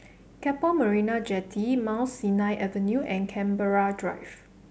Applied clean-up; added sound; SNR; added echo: none; none; none; none.